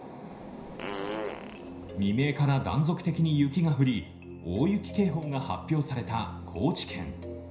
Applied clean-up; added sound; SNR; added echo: none; Fart; 10 dB; reverberation time 0.5 s.